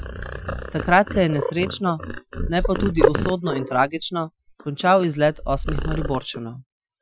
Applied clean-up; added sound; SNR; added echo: classical method Wiener filter.